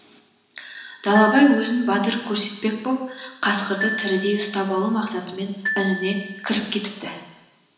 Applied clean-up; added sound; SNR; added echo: none; Glockenspiel; 10 dB; reverberation time 1.0 s.